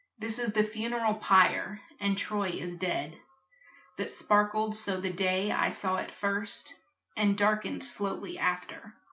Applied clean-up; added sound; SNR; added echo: none; none; none; none.